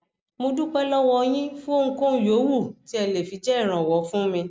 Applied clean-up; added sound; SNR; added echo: none; none; none; none.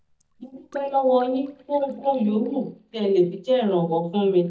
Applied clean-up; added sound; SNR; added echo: neural mask model DeepFilterNet 3.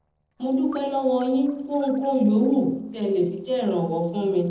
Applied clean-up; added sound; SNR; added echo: neural separator model SepFormer DNS4.